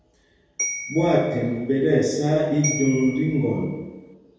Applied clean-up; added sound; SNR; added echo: none; Bell; 11 dB; reverberation time 1.2 s.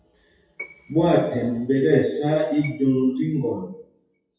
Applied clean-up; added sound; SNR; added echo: classical method WPE with log-MMSE.